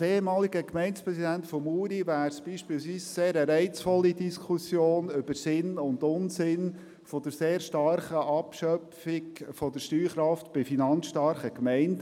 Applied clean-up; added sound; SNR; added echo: none; none; none; none.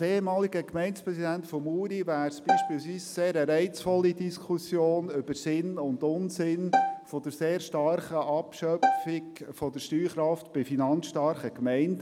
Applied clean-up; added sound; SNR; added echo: none; Bowed string instrument; 1 dB; none.